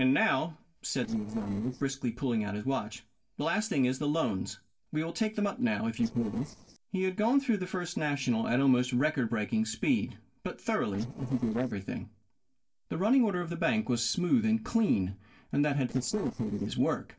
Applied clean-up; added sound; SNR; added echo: neural separator model SepFormer DNS4.